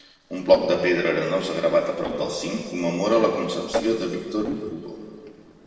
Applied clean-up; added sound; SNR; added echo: neural separator model SepFormer DNS4.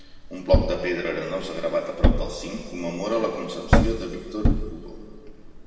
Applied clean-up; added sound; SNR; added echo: none; Thump, thud; -4 dB; reverberation time 2.4 s.